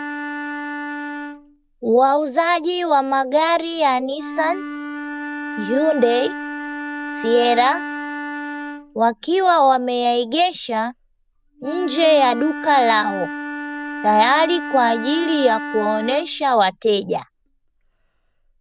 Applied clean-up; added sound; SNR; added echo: none; Wind instrument, woodwind instrument; 11 dB; none.